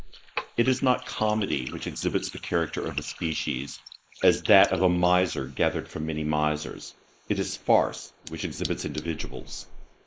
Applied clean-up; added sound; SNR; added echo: neural mask model Resemble Enhance denoiser.